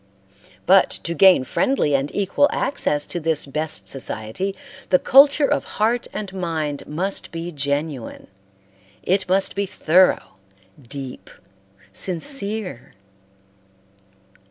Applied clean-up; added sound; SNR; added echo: none; none; none; none.